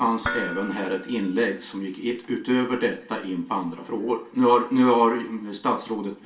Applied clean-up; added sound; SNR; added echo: none; Dishes, pots, and pans; 11 dB; reverberation time 0.3 s.